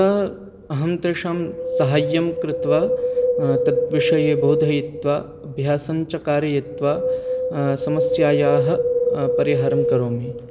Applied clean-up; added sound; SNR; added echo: none; Wind; 1 dB; none.